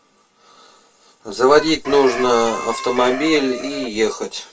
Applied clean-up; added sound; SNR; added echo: none; Chicken, rooster; 10 dB; reverberation time 0.2 s.